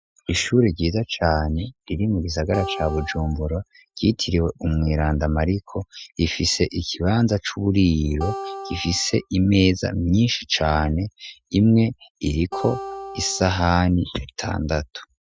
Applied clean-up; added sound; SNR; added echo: classical method Wiener filter.